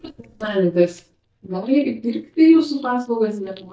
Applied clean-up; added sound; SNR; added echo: neural mask model DeepFilterNet 3.